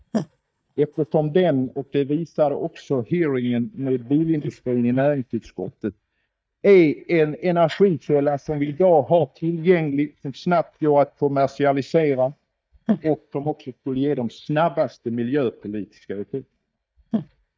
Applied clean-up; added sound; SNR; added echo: neural mask model DeepFilterNet 3.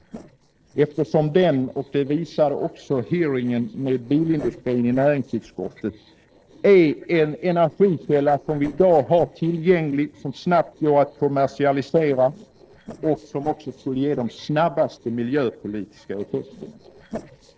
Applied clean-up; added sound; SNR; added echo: neural separator model SepFormer DNS4.